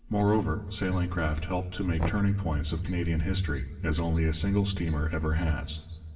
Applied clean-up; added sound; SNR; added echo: none; Knock; 14 dB; reverberation time 2.5 s.